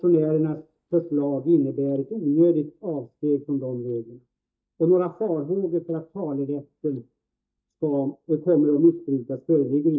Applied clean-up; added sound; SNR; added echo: neural mask model DeepFilterNet 3.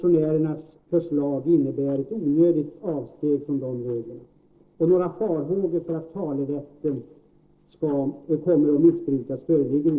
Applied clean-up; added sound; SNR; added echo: neural separator model SepFormer DNS4.